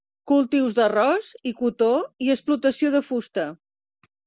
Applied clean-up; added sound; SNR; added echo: none; none; none; none.